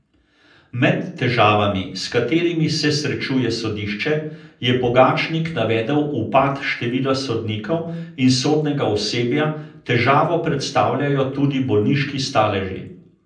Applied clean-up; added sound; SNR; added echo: none; none; none; reverberation time 0.6 s.